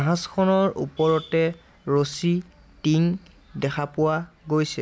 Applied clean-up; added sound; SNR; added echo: none; none; none; none.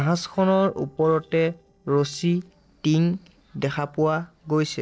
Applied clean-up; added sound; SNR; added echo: neural separator model SepFormer DNS4.